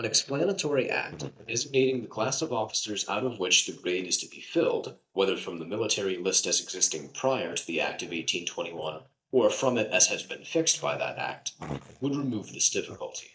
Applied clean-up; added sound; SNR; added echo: neural mask model DeepFilterNet 3.